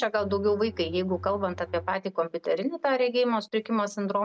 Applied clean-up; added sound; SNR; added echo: none; Bowed string instrument; 16 dB; none.